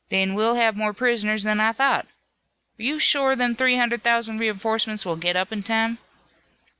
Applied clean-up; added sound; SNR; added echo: none; none; none; none.